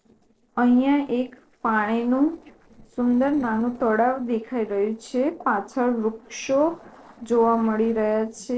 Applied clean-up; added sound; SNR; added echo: neural separator model SepFormer DNS4.